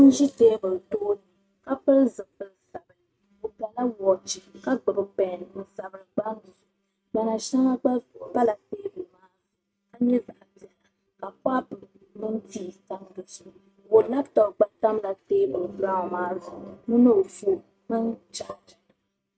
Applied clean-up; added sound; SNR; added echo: neural mask model RNNoise.